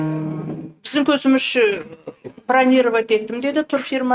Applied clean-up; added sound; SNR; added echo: neural mask model RNNoise.